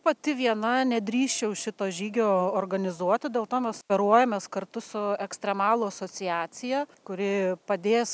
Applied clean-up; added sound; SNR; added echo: none; none; none; none.